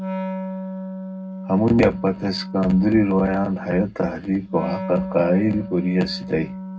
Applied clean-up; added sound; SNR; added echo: none; Wind instrument, woodwind instrument; 9 dB; reverberation time 0.3 s.